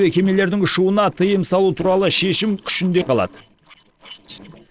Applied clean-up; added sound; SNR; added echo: neural separator model SepFormer DNS4.